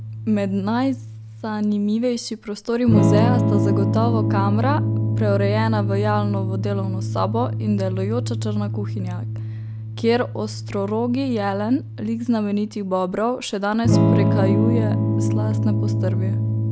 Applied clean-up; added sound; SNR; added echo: none; Electric guitar / Strum; -2 dB; none.